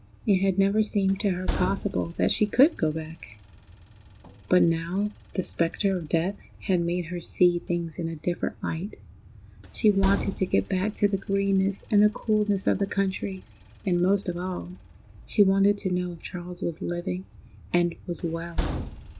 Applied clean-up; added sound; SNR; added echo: none; Train; 12 dB; none.